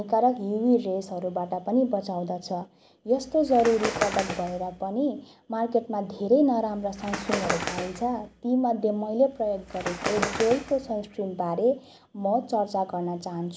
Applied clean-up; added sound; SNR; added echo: none; Bird; 8 dB; none.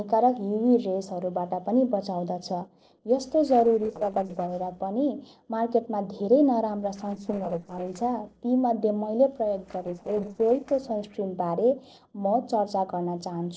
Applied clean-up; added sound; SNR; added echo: neural separator model SepFormer DNS4.